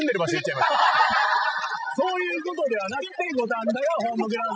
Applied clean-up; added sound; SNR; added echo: classical method spectral subtraction.